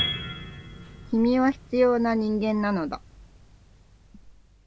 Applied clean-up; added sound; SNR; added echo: none; Piano; 12 dB; none.